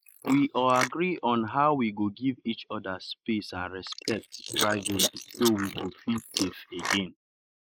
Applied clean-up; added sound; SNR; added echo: neural mask model Resemble Enhance denoiser.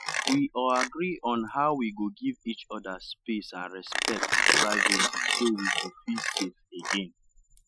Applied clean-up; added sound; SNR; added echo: classical method Wiener filter.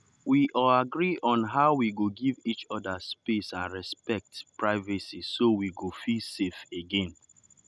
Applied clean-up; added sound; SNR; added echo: none; none; none; none.